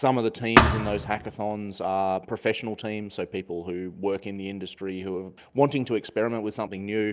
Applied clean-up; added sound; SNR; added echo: none; Thump, thud; -4 dB; none.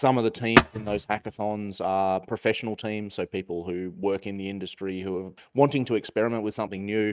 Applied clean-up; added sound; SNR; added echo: neural mask model RNNoise.